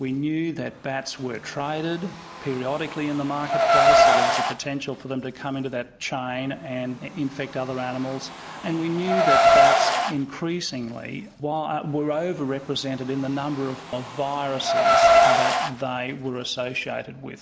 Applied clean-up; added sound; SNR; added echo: none; Car; -4 dB; none.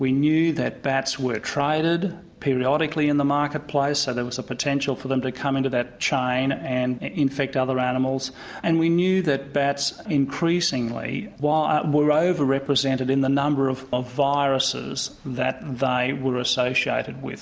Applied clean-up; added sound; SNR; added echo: none; none; none; none.